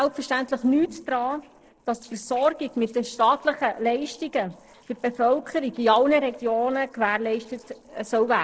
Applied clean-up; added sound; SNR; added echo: neural separator model SepFormer DNS4.